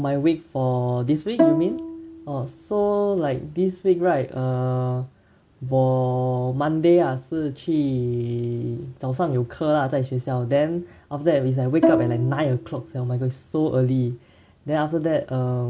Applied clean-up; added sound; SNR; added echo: none; Bowed string instrument; 3 dB; none.